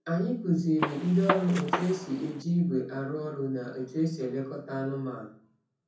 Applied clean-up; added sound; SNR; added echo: none; Gunshot, gunfire; 4 dB; reverberation time 0.6 s.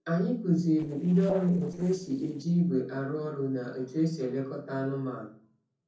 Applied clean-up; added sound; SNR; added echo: neural separator model SepFormer DNS4.